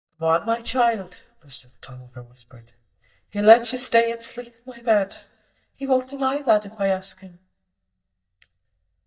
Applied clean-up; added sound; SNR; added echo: neural mask model DeepFilterNet 3.